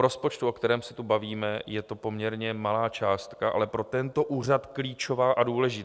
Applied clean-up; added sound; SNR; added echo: none; none; none; none.